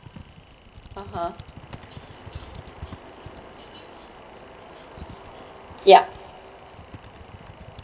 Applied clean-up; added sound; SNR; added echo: none; Typing; 18 dB; none.